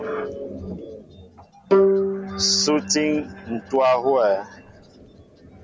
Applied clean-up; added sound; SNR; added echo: none; Bowed string instrument; 3 dB; none.